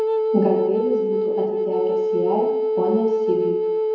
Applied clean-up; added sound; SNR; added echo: none; Wind instrument, woodwind instrument; -4 dB; reverberation time 1.0 s.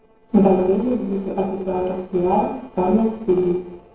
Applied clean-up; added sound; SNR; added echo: neural separator model SepFormer DNS4.